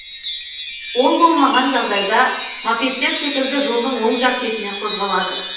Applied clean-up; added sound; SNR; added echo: none; Wind chime; 9 dB; reverberation time 0.9 s.